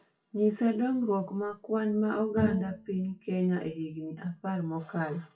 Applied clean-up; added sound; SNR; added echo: classical method WPE with log-MMSE.